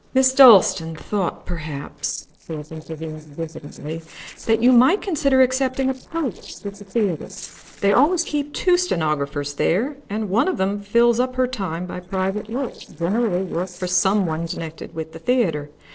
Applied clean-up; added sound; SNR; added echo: neural separator model SepFormer DNS4.